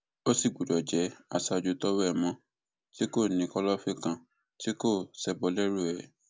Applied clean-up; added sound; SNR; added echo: none; none; none; none.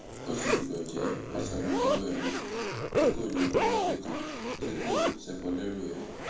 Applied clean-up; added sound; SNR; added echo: none; Zipper (clothing); -3 dB; reverberation time 0.8 s.